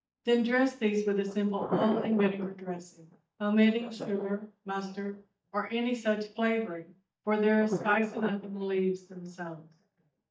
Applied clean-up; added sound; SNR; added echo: neural mask model DeepFilterNet 3.